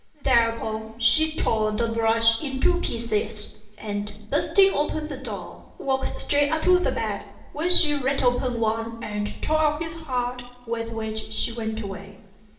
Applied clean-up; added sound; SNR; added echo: none; none; none; reverberation time 0.9 s.